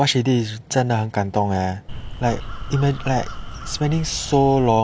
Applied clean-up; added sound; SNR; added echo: none; Crow; 10 dB; none.